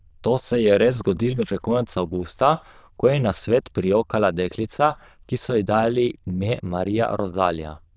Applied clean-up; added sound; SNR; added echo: neural diffusion model UNIVERSE++.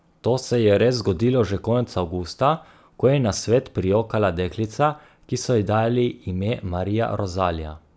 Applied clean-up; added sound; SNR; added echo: none; none; none; none.